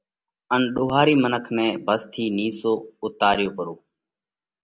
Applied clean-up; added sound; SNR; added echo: none; none; none; none.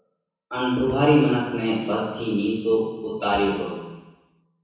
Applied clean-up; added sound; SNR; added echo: none; none; none; reverberation time 1.1 s.